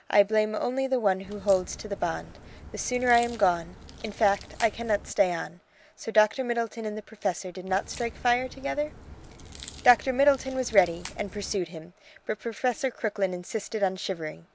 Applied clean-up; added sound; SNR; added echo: none; Crack; 17 dB; none.